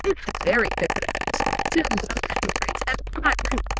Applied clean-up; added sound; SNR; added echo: neural diffusion model UNIVERSE++.